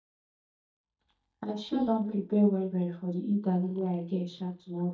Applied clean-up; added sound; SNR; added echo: neural mask model DeepFilterNet 3.